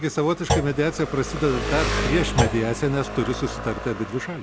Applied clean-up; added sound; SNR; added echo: none; Engine + Thump, thud; 3 dB; none.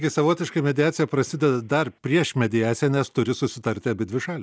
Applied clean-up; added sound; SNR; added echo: none; none; none; none.